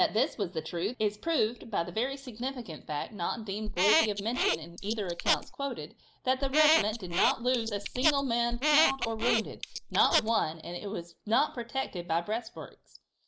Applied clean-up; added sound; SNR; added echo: neural mask model Resemble Enhance denoiser.